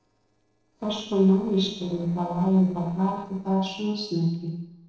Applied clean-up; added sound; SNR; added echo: neural separator model SepFormer DNS4.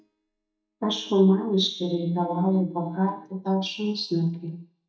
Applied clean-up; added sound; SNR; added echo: neural mask model DeepFilterNet 3.